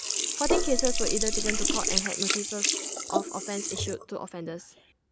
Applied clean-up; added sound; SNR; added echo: none; Sink (filling or washing) + Gong; -5 dB; none.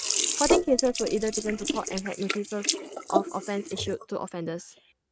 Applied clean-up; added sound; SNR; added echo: neural mask model RNNoise.